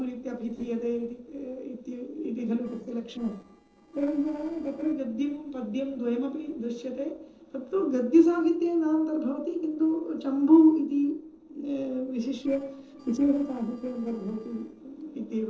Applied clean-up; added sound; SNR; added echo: neural separator model SepFormer DNS4.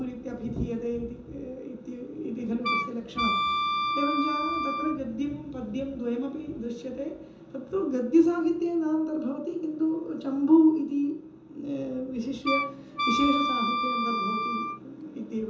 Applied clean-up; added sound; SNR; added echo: none; Wind instrument, woodwind instrument; 0 dB; reverberation time 0.6 s.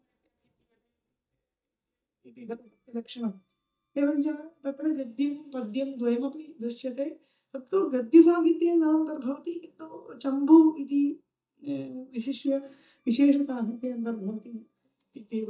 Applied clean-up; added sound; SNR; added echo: neural mask model DeepFilterNet 3.